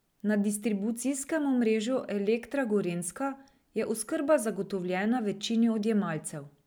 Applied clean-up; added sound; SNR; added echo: none; none; none; none.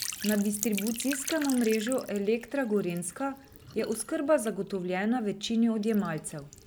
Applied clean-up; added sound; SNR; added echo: none; Trickle, dribble / Sink (filling or washing); 13 dB; none.